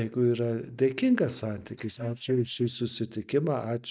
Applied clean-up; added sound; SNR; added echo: neural mask model DeepFilterNet 3.